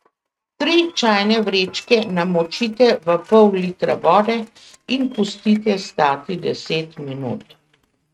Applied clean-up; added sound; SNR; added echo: neural mask model RNNoise.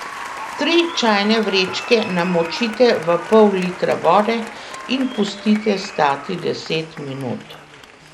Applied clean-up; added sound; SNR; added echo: none; Applause; 13 dB; none.